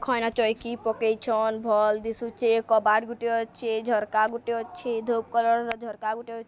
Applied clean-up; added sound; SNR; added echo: none; none; none; none.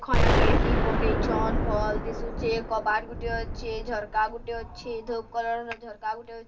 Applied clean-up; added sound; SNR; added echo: none; Explosion; -4 dB; reverberation time 0.2 s.